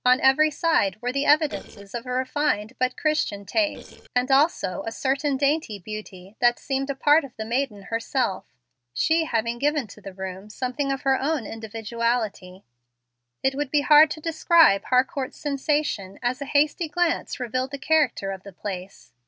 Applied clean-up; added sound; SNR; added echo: neural separator model SepFormer DNS4.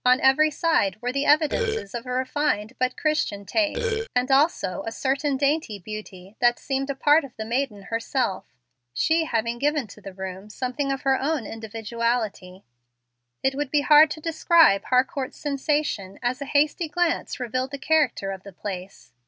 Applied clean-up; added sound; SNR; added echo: none; Burping, eructation; 0 dB; none.